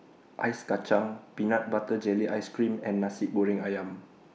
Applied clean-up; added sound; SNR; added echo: none; none; none; none.